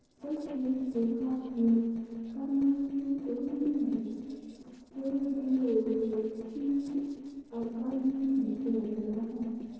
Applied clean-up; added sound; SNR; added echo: neural separator model SepFormer DNS4.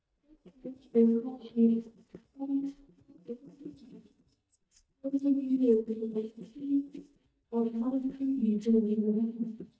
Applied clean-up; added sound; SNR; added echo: neural mask model DeepFilterNet 3.